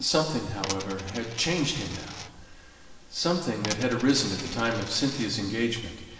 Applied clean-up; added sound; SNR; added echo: none; Coin (dropping); 10 dB; reverberation time 1.2 s.